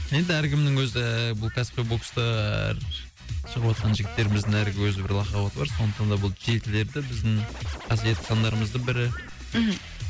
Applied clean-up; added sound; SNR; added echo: none; Scratching (performance technique); 16 dB; none.